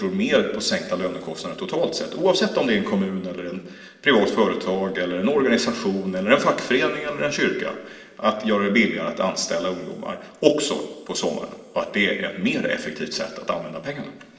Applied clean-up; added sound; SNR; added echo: none; none; none; reverberation time 1.7 s.